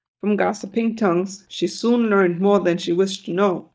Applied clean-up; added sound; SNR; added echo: neural mask model DeepFilterNet 3.